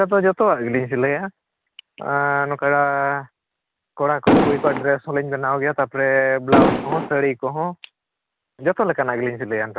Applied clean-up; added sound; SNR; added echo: none; Explosion; -4 dB; none.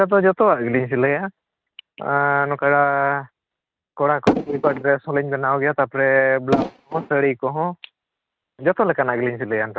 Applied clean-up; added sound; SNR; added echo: neural mask model RNNoise.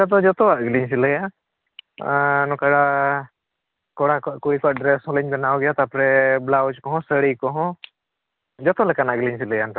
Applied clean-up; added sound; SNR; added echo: none; none; none; none.